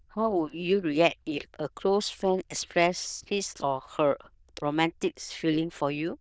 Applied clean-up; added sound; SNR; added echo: neural diffusion model UNIVERSE++.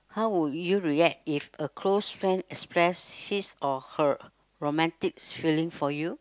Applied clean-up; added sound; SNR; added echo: none; none; none; none.